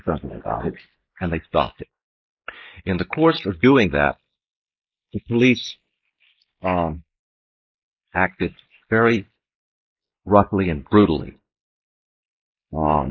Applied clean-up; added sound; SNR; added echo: neural mask model Resemble Enhance denoiser.